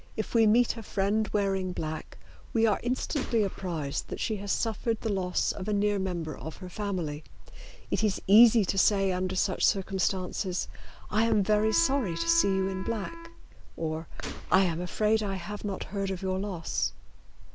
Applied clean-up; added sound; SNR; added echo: none; Gunshot, gunfire + Wind instrument, woodwind instrument; 16 dB; none.